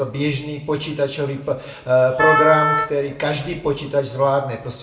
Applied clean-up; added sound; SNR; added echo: none; Wind instrument, woodwind instrument; 0 dB; reverberation time 0.8 s.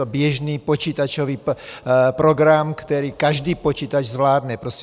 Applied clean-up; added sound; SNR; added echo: none; none; none; none.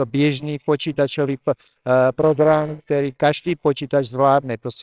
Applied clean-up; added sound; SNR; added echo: neural separator model SepFormer WHAMR!.